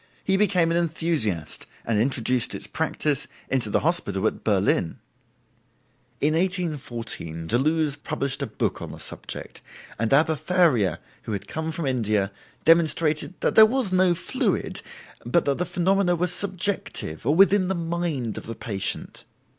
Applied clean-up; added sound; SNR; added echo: none; none; none; none.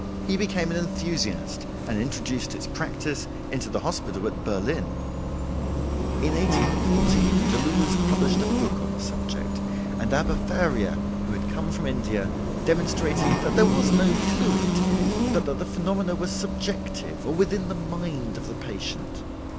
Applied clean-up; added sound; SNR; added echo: none; Bus + Buzz; -3 dB; none.